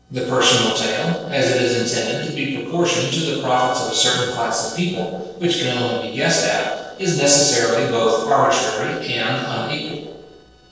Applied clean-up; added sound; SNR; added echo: neural separator model SepFormer DNS4.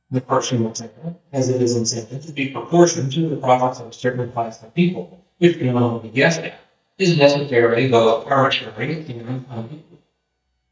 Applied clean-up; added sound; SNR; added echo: neural mask model DeepFilterNet 3.